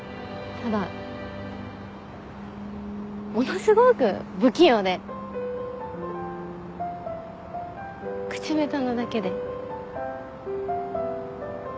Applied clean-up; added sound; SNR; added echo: none; none; none; none.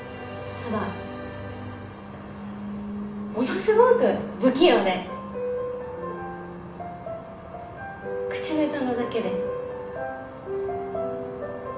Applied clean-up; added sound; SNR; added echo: none; none; none; reverberation time 0.6 s.